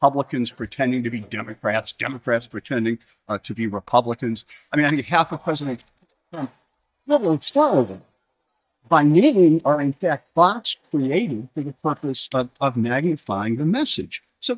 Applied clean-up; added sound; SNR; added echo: neural mask model DeepFilterNet 3.